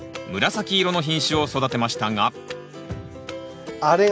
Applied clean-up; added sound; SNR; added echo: none; none; none; none.